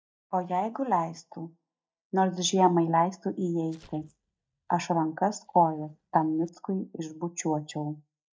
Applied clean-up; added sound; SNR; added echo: neural mask model DeepFilterNet 3.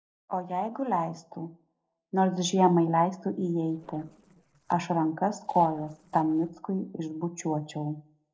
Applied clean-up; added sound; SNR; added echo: neural separator model SepFormer DNS4.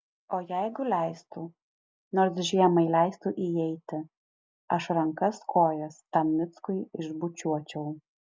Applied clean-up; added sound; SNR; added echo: none; none; none; none.